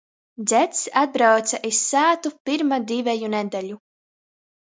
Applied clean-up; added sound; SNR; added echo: none; none; none; none.